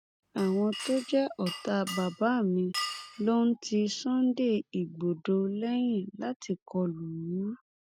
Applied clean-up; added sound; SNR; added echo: none; Glass; 11 dB; none.